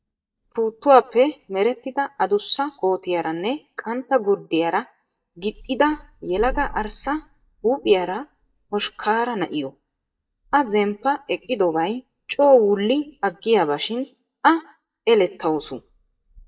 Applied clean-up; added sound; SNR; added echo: neural mask model DeepFilterNet 3.